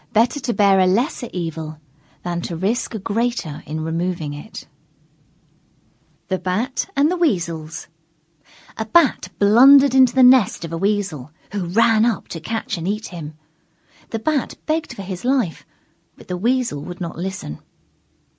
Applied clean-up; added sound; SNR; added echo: none; none; none; none.